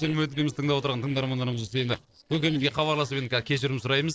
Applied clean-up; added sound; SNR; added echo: neural separator model SepFormer DNS4.